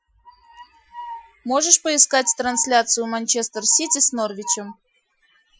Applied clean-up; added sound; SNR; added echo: classical method Wiener filter.